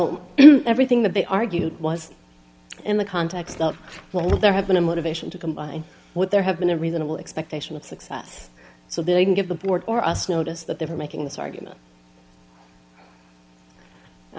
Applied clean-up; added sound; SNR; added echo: none; none; none; none.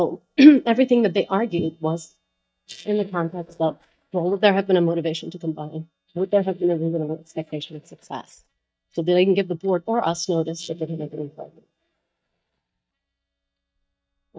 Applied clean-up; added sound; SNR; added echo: neural mask model DeepFilterNet 3.